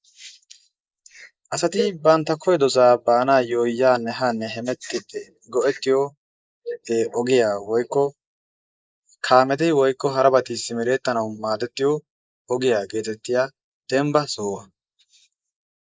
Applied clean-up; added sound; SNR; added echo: neural mask model Resemble Enhance denoiser.